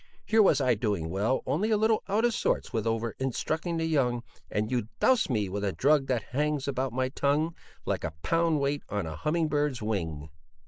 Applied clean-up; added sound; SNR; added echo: neural mask model Resemble Enhance denoiser.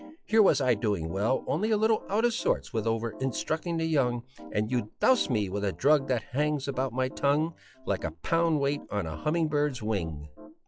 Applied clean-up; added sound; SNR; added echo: classical method log-MMSE.